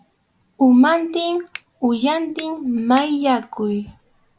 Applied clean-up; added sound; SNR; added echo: none; Finger snapping; 18 dB; none.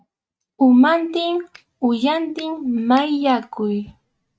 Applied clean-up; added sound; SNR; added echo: neural mask model RNNoise.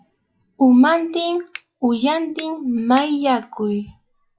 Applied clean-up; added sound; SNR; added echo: classical method log-MMSE.